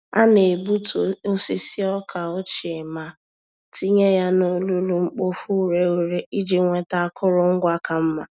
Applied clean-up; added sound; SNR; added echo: none; none; none; none.